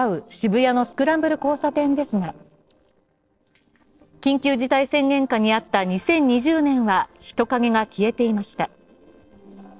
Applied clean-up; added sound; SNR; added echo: neural separator model SepFormer DNS4.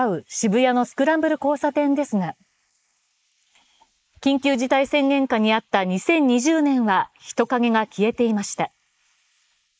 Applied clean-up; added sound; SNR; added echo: neural mask model Resemble Enhance denoiser.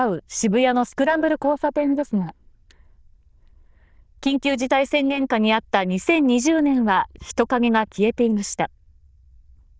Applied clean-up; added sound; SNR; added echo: neural diffusion model UNIVERSE++.